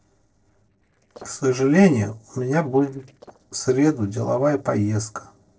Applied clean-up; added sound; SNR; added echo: neural separator model SepFormer DNS4.